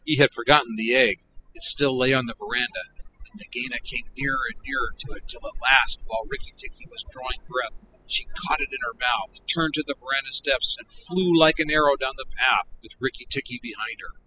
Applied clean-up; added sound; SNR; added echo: classical method spectral subtraction.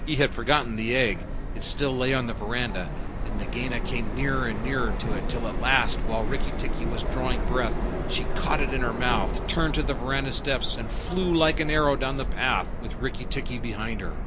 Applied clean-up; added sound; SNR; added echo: none; Subway, metro, underground; -1 dB; none.